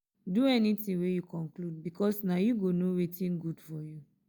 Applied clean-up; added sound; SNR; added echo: none; none; none; none.